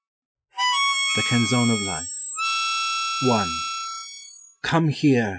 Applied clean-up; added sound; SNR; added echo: classical method Wiener filter.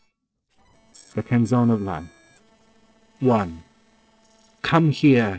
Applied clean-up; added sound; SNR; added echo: neural separator model SepFormer DNS4.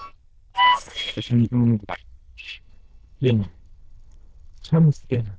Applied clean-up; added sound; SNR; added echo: neural diffusion model UNIVERSE++.